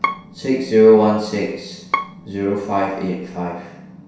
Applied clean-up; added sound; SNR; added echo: none; Bowed string instrument; 11 dB; reverberation time 0.7 s.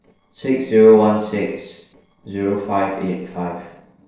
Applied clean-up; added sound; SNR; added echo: neural separator model SepFormer DNS4.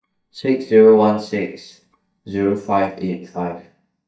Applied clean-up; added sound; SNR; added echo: neural mask model DeepFilterNet 3.